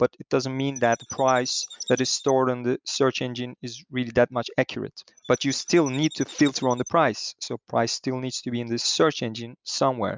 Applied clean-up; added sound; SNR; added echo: neural mask model RNNoise.